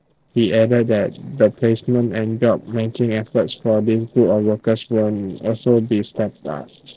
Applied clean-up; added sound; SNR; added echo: neural separator model SepFormer DNS4.